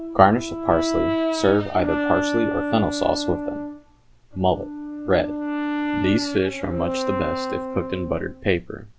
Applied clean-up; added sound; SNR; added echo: none; Brass instrument; 3 dB; none.